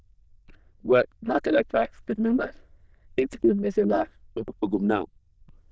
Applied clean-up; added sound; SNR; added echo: neural diffusion model UNIVERSE++.